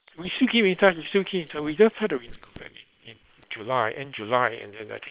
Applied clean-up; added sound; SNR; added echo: neural separator model SepFormer WHAM!.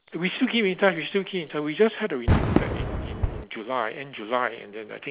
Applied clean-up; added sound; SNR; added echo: none; Fireworks; 3 dB; none.